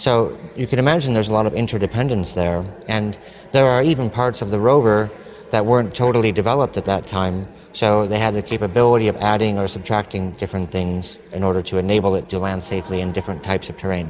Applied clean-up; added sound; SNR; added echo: none; none; none; none.